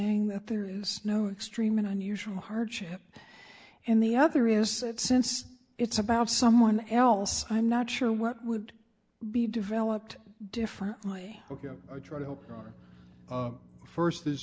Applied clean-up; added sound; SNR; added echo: none; none; none; none.